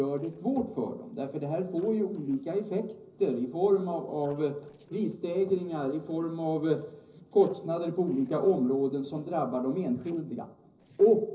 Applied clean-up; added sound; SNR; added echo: neural separator model SepFormer DNS4.